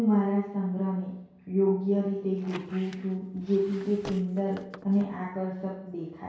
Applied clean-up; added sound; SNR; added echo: none; Squeak; 19 dB; reverberation time 0.6 s.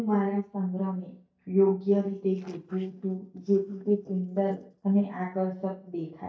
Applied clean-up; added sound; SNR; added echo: neural mask model DeepFilterNet 3.